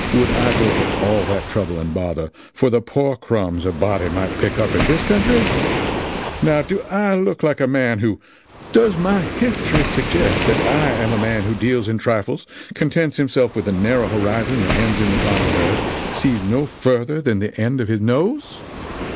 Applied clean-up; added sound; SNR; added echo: none; Waves, surf; 5 dB; none.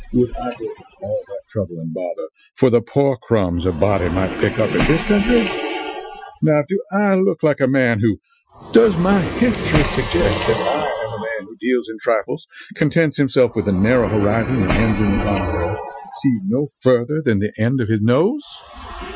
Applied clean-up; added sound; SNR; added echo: classical method Wiener filter.